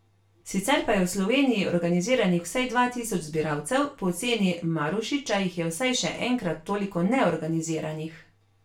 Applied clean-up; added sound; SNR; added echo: none; none; none; reverberation time 0.3 s.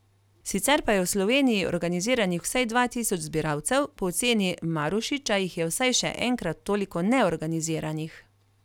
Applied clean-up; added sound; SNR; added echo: none; none; none; none.